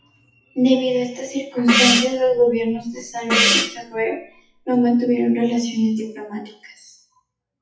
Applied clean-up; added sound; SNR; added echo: classical method WPE with log-MMSE.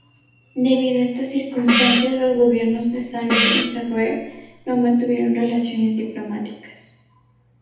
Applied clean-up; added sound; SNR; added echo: none; Gong; 2 dB; reverberation time 0.8 s.